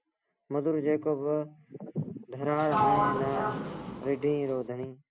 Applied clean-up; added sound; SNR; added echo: none; Sliding door; -1 dB; none.